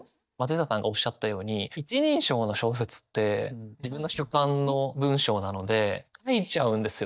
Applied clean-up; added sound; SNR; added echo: neural mask model DeepFilterNet 3.